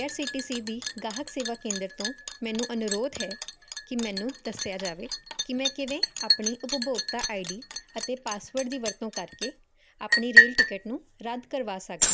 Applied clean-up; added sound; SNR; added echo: none; Liquid; -4 dB; none.